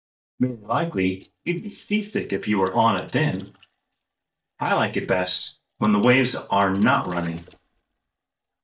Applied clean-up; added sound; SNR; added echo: neural mask model DeepFilterNet 3.